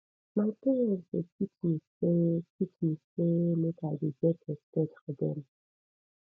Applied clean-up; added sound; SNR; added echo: none; none; none; none.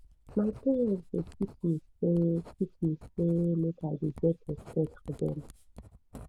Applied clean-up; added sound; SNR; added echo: none; Writing; 19 dB; none.